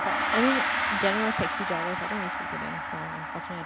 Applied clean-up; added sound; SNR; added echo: none; Gong; -3 dB; none.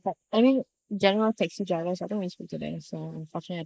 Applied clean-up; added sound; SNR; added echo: neural mask model Resemble Enhance denoiser.